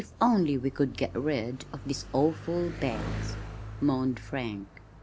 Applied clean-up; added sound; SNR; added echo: none; Bicycle; 10 dB; none.